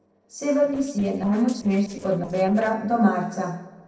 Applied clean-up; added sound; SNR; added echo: neural separator model SepFormer DNS4.